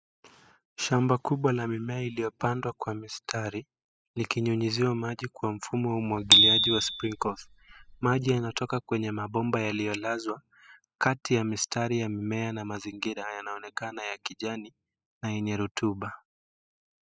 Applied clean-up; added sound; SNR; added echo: classical method spectral subtraction.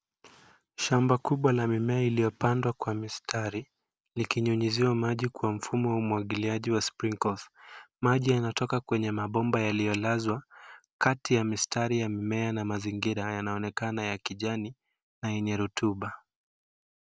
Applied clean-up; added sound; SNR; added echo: none; none; none; none.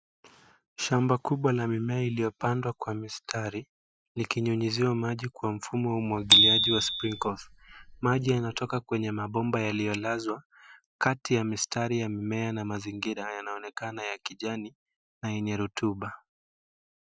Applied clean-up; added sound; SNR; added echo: classical method Wiener filter.